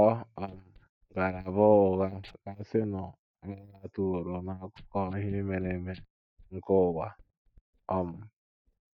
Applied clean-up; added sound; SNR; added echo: neural mask model DeepFilterNet 3.